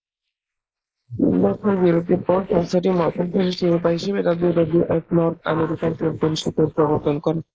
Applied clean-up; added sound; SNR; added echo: neural mask model Resemble Enhance denoiser.